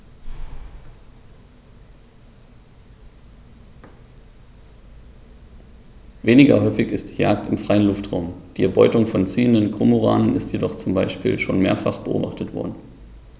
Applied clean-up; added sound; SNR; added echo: none; none; none; none.